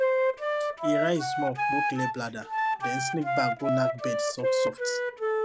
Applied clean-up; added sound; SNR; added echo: none; Wind instrument, woodwind instrument; -5 dB; none.